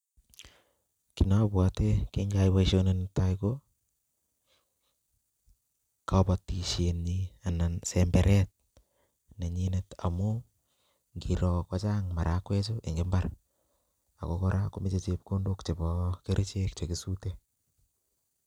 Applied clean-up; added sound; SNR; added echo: none; none; none; none.